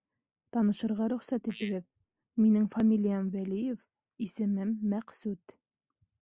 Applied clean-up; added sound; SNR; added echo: neural mask model Resemble Enhance denoiser.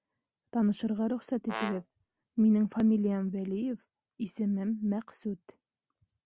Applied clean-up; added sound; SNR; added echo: none; Brass instrument; 10 dB; none.